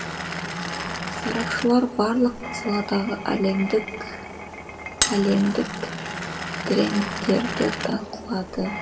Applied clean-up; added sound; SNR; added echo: none; Glass; 6 dB; reverberation time 2.8 s.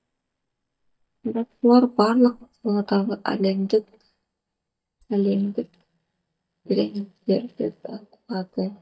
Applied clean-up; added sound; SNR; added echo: neural mask model DeepFilterNet 3.